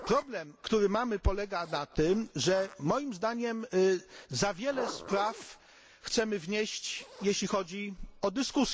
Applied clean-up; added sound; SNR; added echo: none; Zipper (clothing); 18 dB; none.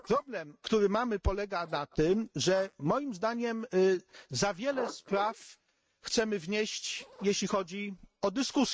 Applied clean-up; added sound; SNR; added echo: neural mask model RNNoise.